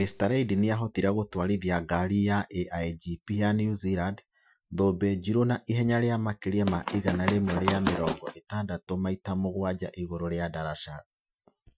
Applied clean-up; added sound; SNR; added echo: classical method Wiener filter.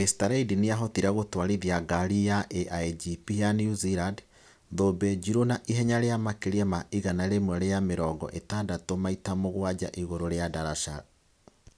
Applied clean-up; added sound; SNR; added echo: none; none; none; none.